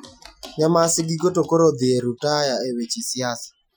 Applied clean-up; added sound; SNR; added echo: classical method Wiener filter.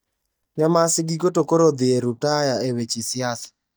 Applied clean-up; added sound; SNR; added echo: neural mask model DeepFilterNet 3.